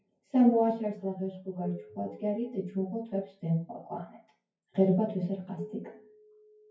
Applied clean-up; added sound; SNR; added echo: classical method WPE with log-MMSE.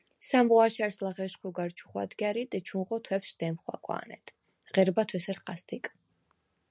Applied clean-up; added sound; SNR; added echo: none; none; none; none.